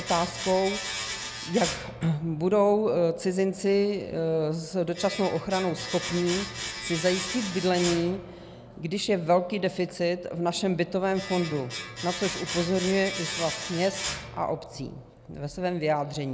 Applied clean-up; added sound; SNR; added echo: none; Domestic sounds, home sounds; 10 dB; none.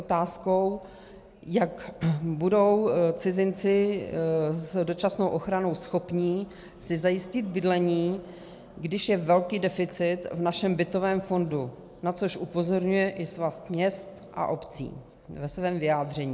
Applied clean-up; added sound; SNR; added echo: none; none; none; none.